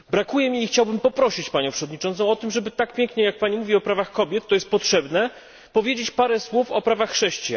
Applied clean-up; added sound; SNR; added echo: none; none; none; none.